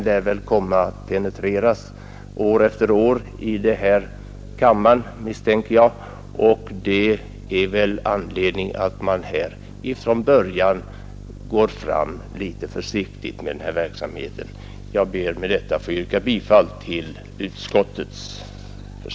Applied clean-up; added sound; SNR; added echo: none; none; none; none.